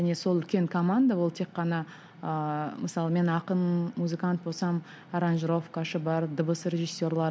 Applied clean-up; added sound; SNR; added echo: none; none; none; none.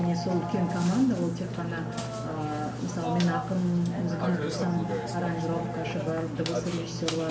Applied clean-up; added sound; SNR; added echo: none; Burping, eructation; 4 dB; reverberation time 0.9 s.